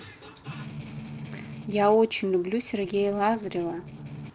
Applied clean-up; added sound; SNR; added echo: neural separator model SepFormer DNS4.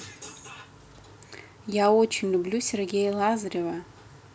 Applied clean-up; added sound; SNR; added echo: none; none; none; none.